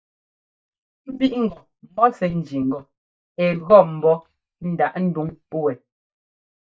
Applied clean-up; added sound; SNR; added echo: neural mask model DeepFilterNet 3.